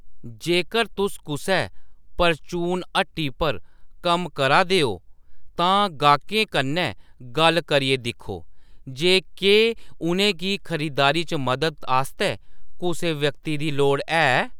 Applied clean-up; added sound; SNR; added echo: none; none; none; none.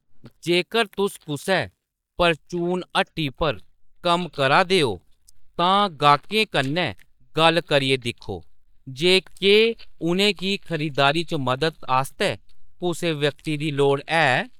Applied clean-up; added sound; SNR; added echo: neural mask model DeepFilterNet 3.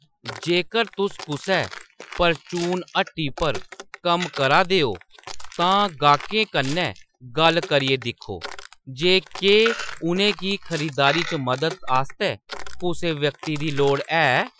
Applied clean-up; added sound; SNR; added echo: classical method Wiener filter.